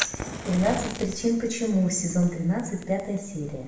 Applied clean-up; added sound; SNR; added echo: none; Fire; 11 dB; reverberation time 0.7 s.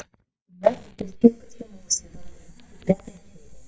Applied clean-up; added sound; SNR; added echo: neural mask model DeepFilterNet 3.